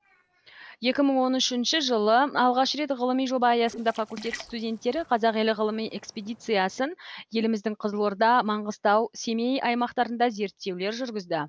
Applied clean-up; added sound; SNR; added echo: neural separator model SepFormer DNS4.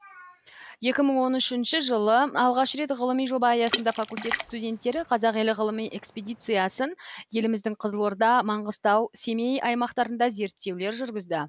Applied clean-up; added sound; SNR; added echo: none; Water / Splash, splatter; 10 dB; none.